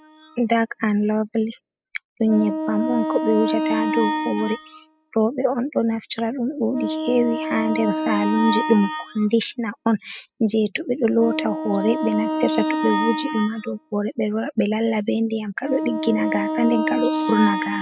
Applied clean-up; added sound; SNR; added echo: classical method spectral subtraction.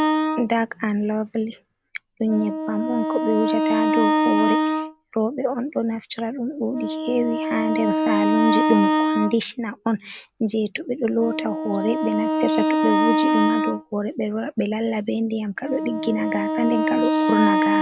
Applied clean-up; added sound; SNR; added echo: none; Wind instrument, woodwind instrument; -1 dB; none.